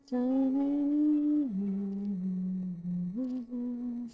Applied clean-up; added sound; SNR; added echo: neural separator model SepFormer DNS4.